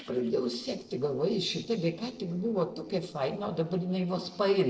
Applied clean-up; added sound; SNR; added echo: neural separator model SepFormer DNS4.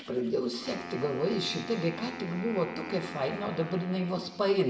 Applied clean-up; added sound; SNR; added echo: none; Wind instrument, woodwind instrument; 12 dB; reverberation time 1.9 s.